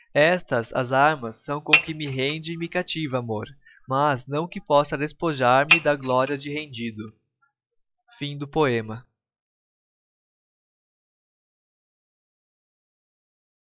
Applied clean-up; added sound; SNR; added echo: classical method log-MMSE.